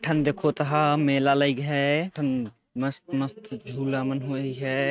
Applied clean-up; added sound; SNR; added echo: neural mask model RNNoise.